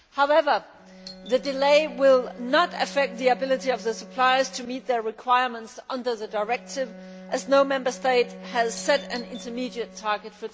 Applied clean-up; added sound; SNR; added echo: none; Bowed string instrument + Doorbell; 18 dB; none.